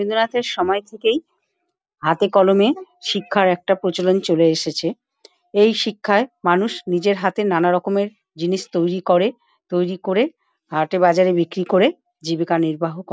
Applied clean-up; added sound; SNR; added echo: none; none; none; none.